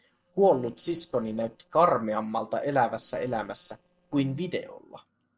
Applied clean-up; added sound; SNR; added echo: neural separator model SepFormer DNS4.